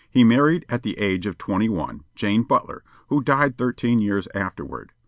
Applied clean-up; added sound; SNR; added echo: none; none; none; none.